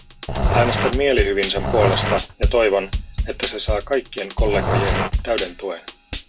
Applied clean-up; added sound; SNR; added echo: none; Drum kit + Growling; 0 dB; none.